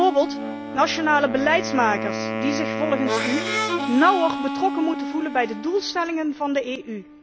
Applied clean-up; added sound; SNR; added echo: none; Wind instrument, woodwind instrument + Harmonica; 5 dB; none.